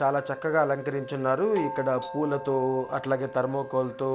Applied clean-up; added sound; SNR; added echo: none; Doorbell + Wind instrument, woodwind instrument; 12 dB; none.